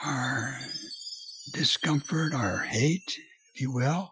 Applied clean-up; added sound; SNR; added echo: classical method Wiener filter.